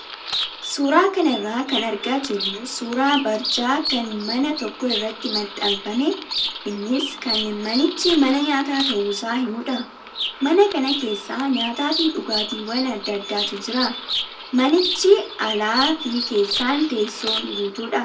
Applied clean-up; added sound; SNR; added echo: none; Bird vocalization, bird call, bird song; 7 dB; reverberation time 0.2 s.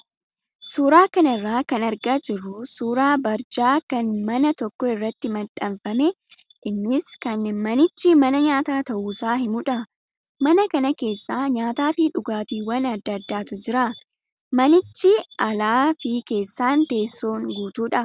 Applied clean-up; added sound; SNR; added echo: none; none; none; none.